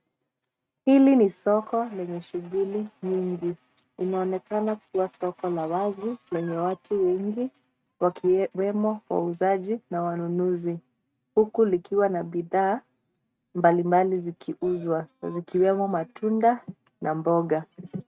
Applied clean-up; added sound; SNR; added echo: neural mask model RNNoise.